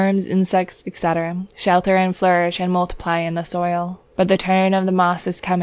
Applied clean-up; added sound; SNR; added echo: none; none; none; none.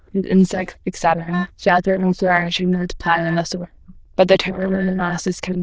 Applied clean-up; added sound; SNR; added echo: neural diffusion model UNIVERSE++.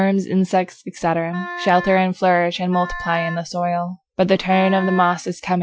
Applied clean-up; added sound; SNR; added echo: classical method Wiener filter.